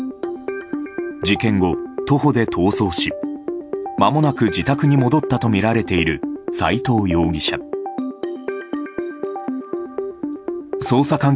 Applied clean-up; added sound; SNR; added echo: none; none; none; none.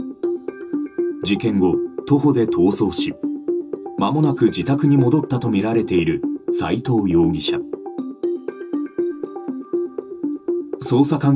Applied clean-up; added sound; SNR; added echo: none; none; none; reverberation time 0.2 s.